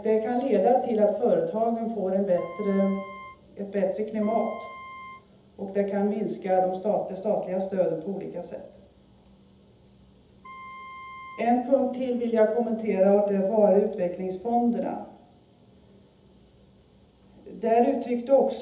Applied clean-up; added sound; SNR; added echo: none; Wind instrument, woodwind instrument; 17 dB; reverberation time 0.7 s.